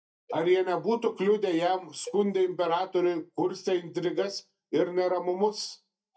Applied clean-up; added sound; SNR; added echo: neural mask model DeepFilterNet 3.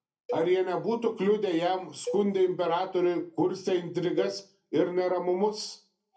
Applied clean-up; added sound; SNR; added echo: none; Cowbell; 15 dB; reverberation time 0.3 s.